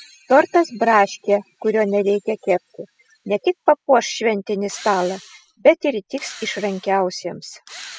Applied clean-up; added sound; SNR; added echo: classical method spectral subtraction.